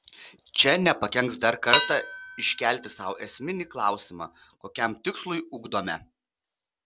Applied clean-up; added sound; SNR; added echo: none; Dishes, pots, and pans; 1 dB; none.